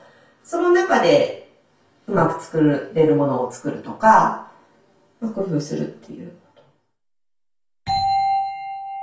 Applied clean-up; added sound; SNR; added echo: none; none; none; reverberation time 0.3 s.